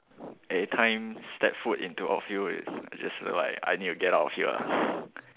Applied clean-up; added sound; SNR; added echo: none; none; none; none.